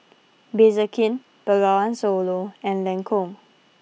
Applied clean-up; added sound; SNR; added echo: none; none; none; none.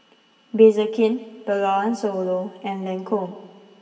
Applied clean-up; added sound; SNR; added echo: none; none; none; reverberation time 1.7 s.